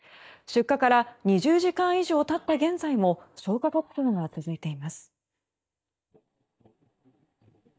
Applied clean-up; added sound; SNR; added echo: neural mask model DeepFilterNet 3.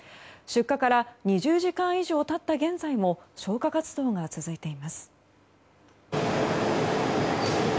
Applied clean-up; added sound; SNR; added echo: none; none; none; none.